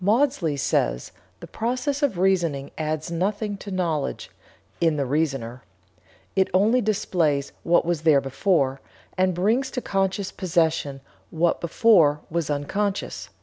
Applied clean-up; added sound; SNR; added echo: none; none; none; none.